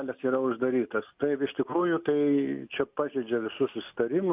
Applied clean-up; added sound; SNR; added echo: none; none; none; none.